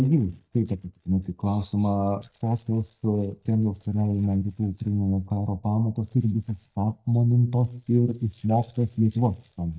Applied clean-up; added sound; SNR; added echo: neural mask model DeepFilterNet 3.